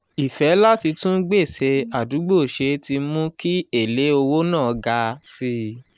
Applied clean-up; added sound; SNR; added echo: neural separator model SepFormer DNS4.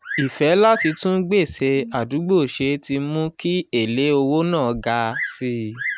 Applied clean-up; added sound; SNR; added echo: none; Bird vocalization, bird call, bird song + Brass instrument; 14 dB; none.